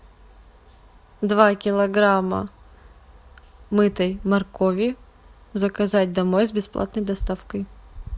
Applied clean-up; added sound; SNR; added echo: none; none; none; none.